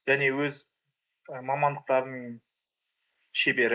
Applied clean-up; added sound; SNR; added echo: neural mask model Resemble Enhance denoiser.